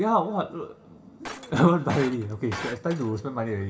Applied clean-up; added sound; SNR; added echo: none; Shatter; 13 dB; reverberation time 2.7 s.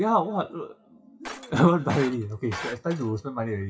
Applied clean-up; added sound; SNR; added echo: classical method WPE with log-MMSE.